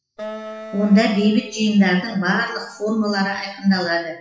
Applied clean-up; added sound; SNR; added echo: classical method WPE with log-MMSE.